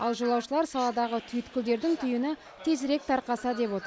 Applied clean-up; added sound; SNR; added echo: none; none; none; none.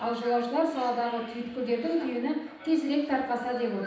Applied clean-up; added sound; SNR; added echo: none; none; none; reverberation time 0.9 s.